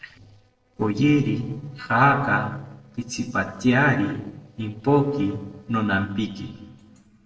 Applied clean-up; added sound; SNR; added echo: neural separator model SepFormer DNS4.